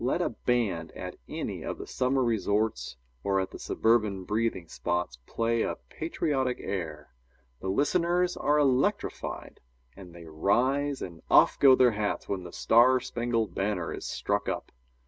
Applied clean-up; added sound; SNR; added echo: none; none; none; none.